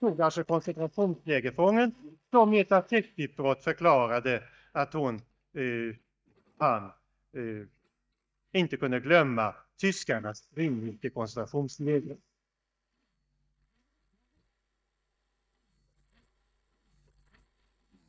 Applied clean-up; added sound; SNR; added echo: neural mask model DeepFilterNet 3.